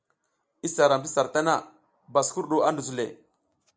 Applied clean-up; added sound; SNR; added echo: none; none; none; none.